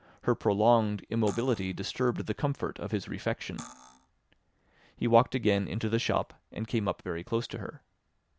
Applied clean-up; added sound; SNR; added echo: none; Cutlery, silverware; 17 dB; none.